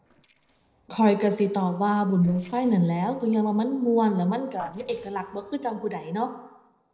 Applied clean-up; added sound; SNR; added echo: neural separator model SepFormer DNS4.